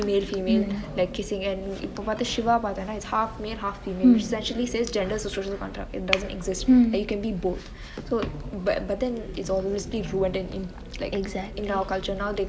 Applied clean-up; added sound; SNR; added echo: none; none; none; none.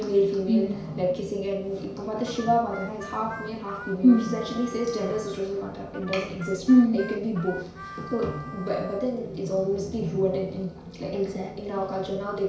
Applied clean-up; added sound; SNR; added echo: none; Harmonica; 16 dB; reverberation time 0.6 s.